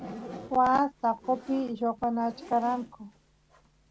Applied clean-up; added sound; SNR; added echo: none; Zipper (clothing); 17 dB; none.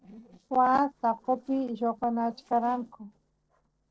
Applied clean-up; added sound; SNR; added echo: neural separator model SepFormer DNS4.